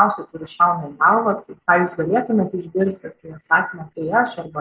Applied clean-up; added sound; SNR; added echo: none; none; none; none.